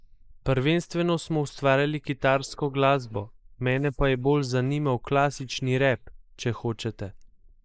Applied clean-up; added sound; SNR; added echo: neural mask model Resemble Enhance denoiser.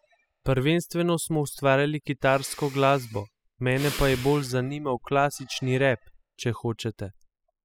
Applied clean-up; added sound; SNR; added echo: classical method spectral subtraction.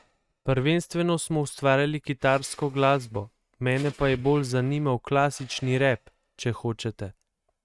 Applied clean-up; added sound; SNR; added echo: neural mask model RNNoise.